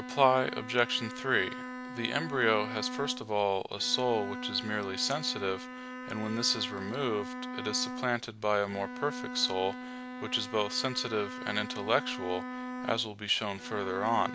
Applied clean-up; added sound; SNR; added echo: none; Bowed string instrument; 9 dB; none.